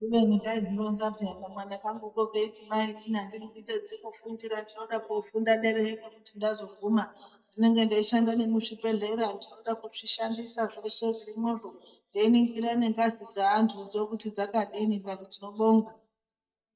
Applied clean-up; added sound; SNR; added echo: neural mask model DeepFilterNet 3.